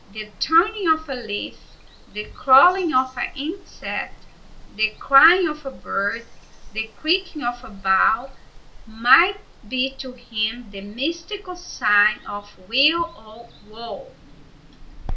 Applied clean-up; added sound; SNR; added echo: none; Water; 16 dB; reverberation time 0.3 s.